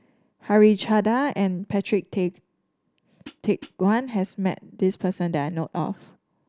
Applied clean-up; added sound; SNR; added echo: none; Hi-hat; 18 dB; none.